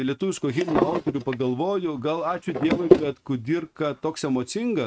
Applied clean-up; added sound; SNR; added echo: neural mask model RNNoise.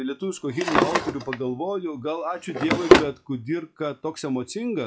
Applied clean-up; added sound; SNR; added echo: classical method log-MMSE.